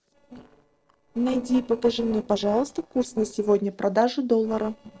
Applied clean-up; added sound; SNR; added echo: neural separator model SepFormer DNS4.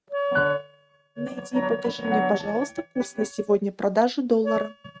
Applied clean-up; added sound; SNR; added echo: neural mask model RNNoise.